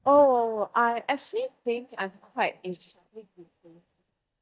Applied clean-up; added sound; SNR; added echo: neural mask model DeepFilterNet 3.